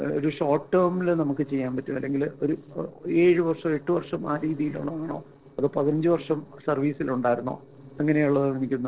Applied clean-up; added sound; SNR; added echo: neural separator model SepFormer DNS4.